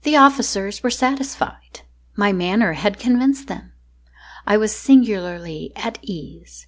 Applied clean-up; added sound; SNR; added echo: none; none; none; none.